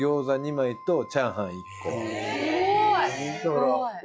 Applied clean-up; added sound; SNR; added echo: classical method log-MMSE.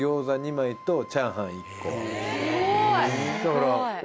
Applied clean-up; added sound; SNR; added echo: none; Wind instrument, woodwind instrument; 19 dB; none.